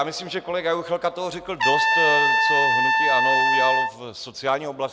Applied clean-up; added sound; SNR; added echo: none; Trumpet; -4 dB; none.